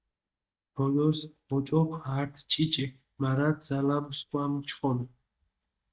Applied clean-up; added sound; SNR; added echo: neural mask model DeepFilterNet 3.